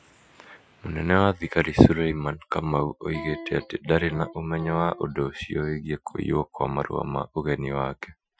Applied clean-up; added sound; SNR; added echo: classical method Wiener filter.